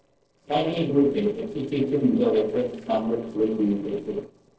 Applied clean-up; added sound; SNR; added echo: neural separator model SepFormer DNS4.